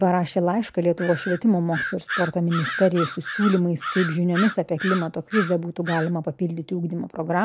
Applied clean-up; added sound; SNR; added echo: none; Bird vocalization, bird call, bird song; 10 dB; none.